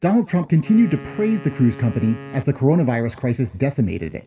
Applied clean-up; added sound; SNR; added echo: none; Wind instrument, woodwind instrument; 19 dB; reverberation time 2.8 s.